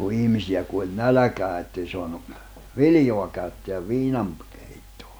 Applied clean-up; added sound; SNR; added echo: none; none; none; none.